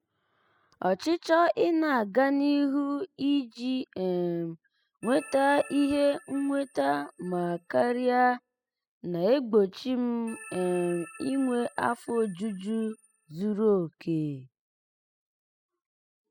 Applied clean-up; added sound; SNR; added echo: classical method spectral subtraction.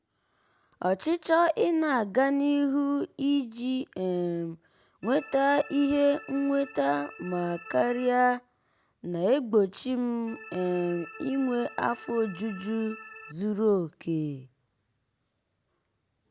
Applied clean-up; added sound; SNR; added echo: none; Organ; 16 dB; none.